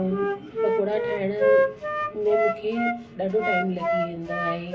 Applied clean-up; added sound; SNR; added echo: none; Wind instrument, woodwind instrument; -1 dB; reverberation time 0.2 s.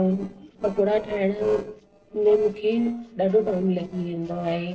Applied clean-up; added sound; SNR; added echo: neural separator model SepFormer DNS4.